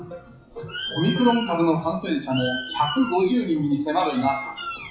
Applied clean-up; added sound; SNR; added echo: classical method WPE with log-MMSE.